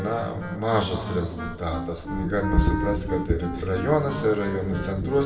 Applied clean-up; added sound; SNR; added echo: none; Wind instrument, woodwind instrument; 9 dB; reverberation time 1.8 s.